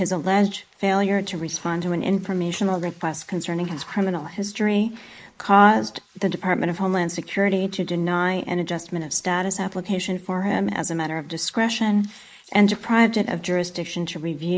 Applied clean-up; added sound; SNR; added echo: neural mask model Resemble Enhance denoiser.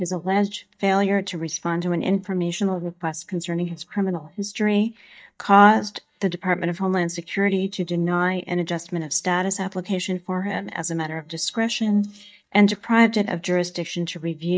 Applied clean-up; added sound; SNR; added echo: neural mask model DeepFilterNet 3.